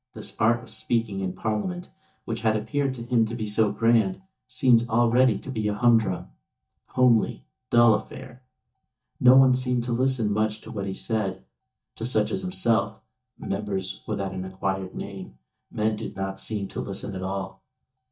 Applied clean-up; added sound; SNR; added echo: neural mask model DeepFilterNet 3.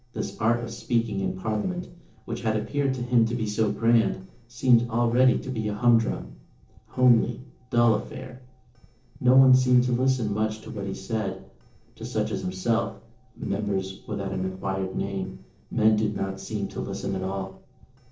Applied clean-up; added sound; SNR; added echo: neural separator model SepFormer DNS4.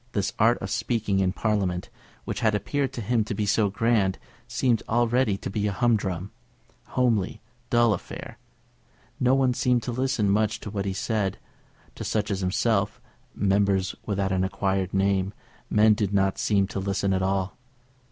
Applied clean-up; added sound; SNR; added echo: none; none; none; none.